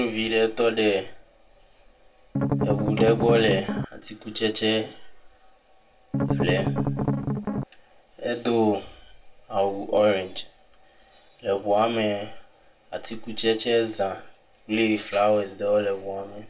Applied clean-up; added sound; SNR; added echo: none; Strum; -1 dB; reverberation time 0.2 s.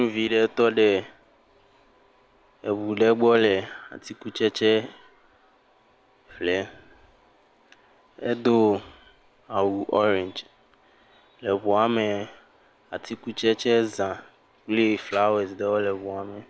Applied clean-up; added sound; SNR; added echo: none; none; none; none.